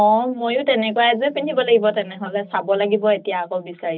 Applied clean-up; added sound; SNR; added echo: neural mask model DeepFilterNet 3.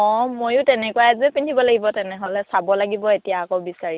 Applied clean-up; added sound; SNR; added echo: none; none; none; none.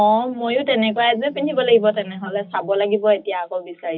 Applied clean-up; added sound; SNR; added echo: classical method WPE with log-MMSE.